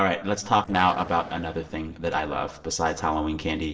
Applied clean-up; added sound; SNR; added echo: neural separator model SepFormer DNS4.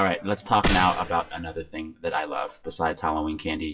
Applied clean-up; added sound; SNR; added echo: classical method WPE with log-MMSE.